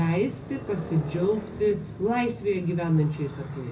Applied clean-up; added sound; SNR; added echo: none; Motorcycle; 14 dB; reverberation time 0.4 s.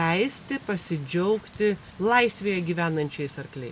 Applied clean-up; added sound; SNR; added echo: none; none; none; none.